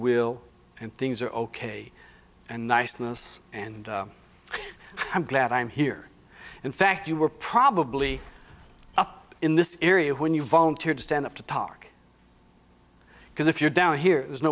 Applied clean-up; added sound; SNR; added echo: none; none; none; none.